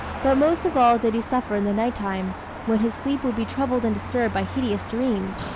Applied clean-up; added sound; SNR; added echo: none; Car passing by / Traffic noise, roadway noise / Engine; 10 dB; none.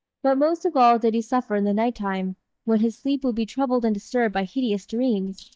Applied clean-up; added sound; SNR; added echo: neural mask model DeepFilterNet 3.